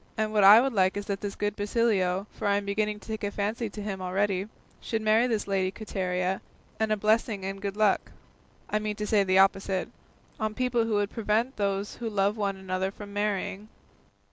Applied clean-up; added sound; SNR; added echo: none; none; none; none.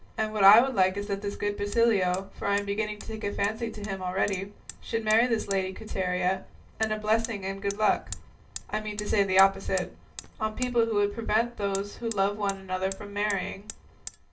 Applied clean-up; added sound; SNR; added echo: none; Hammer; 18 dB; reverberation time 0.2 s.